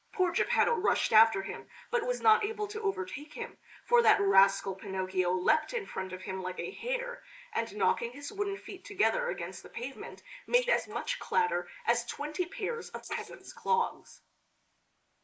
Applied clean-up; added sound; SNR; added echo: neural mask model Resemble Enhance denoiser.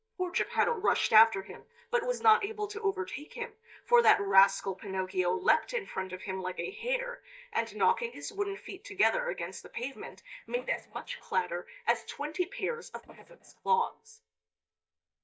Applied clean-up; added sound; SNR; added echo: neural mask model DeepFilterNet 3.